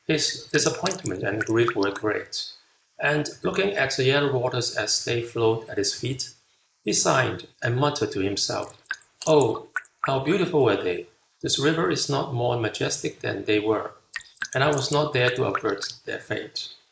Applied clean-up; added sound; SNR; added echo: neural mask model Resemble Enhance denoiser.